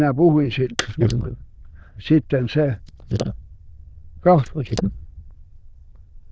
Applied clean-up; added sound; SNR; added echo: neural diffusion model UNIVERSE++.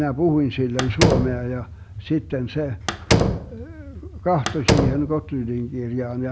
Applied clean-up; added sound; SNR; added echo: none; Slam; 0 dB; none.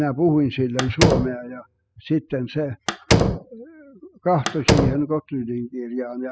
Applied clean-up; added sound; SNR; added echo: classical method spectral subtraction.